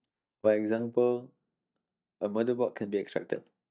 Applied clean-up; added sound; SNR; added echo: neural mask model DeepFilterNet 3.